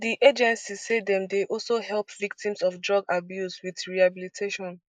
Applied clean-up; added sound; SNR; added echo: neural mask model Resemble Enhance denoiser.